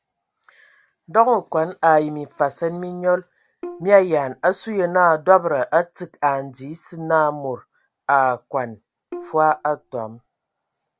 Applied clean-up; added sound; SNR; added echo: none; Bowed string instrument; 18 dB; none.